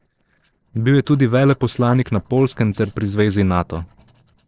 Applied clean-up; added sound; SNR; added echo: neural separator model SepFormer DNS4.